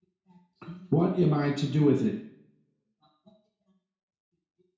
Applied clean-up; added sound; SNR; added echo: none; none; none; reverberation time 0.5 s.